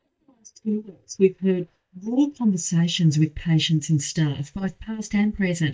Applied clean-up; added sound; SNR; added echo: neural mask model DeepFilterNet 3.